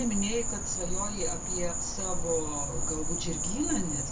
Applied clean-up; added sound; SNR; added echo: none; Insect; -3 dB; reverberation time 0.2 s.